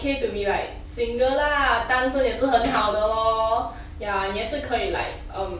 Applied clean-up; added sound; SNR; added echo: none; Tambourine; 18 dB; none.